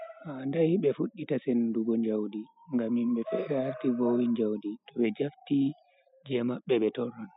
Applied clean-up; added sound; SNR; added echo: classical method spectral subtraction.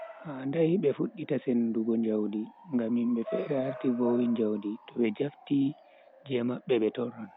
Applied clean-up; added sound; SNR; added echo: none; Bark / Motor vehicle (road) / Siren; 17 dB; none.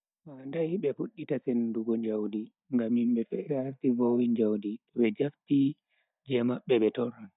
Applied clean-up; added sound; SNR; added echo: neural mask model DeepFilterNet 3.